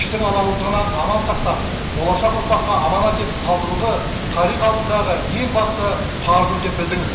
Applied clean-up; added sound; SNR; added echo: none; Water; 4 dB; reverberation time 0.8 s.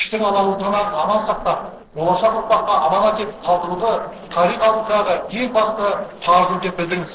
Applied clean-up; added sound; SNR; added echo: neural separator model SepFormer DNS4.